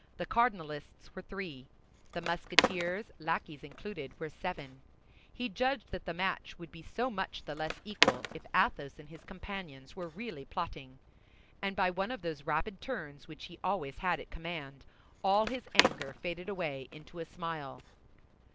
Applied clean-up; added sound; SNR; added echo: none; Skateboard; 1 dB; none.